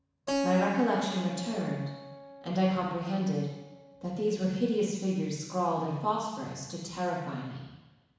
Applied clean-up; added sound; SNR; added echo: none; Keyboard (musical); 10 dB; reverberation time 1.1 s.